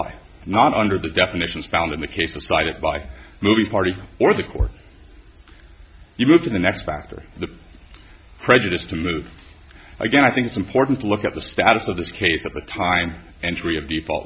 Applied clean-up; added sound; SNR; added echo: none; none; none; none.